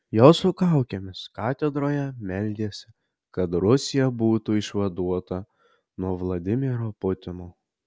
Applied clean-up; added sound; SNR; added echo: none; none; none; none.